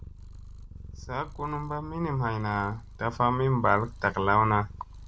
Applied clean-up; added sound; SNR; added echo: none; Purr; 15 dB; none.